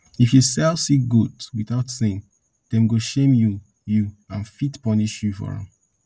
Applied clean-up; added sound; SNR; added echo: none; none; none; none.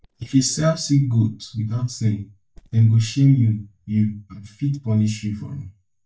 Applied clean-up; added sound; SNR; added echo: neural mask model DeepFilterNet 3.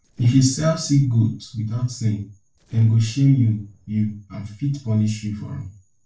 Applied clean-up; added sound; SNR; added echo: neural separator model SepFormer DNS4.